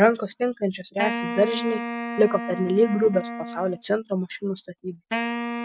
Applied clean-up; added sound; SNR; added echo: neural mask model RNNoise.